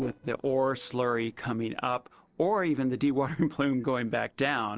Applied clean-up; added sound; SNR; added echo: neural separator model SepFormer DNS4.